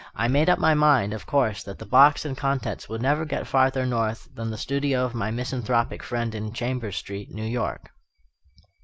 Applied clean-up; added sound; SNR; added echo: none; none; none; none.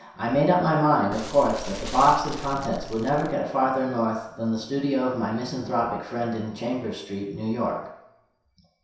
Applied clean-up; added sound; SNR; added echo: none; Fire; 11 dB; reverberation time 0.7 s.